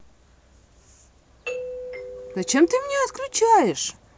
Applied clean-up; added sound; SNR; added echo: none; Doorbell; 12 dB; none.